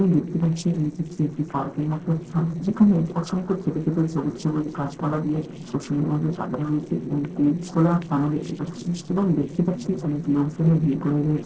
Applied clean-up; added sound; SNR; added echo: neural separator model SepFormer DNS4.